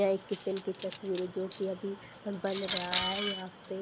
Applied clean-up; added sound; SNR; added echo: none; Cutlery, silverware; -4 dB; none.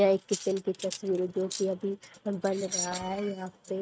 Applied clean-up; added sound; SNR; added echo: neural mask model RNNoise.